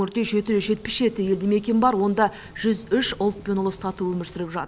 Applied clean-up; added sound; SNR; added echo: none; none; none; none.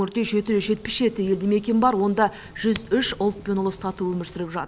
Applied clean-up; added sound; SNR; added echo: none; Typing; 18 dB; none.